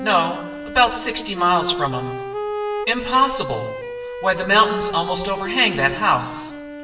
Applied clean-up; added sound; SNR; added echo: none; Wind instrument, woodwind instrument; 8 dB; reverberation time 1.0 s.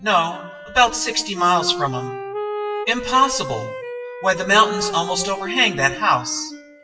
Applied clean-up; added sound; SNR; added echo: classical method WPE with log-MMSE.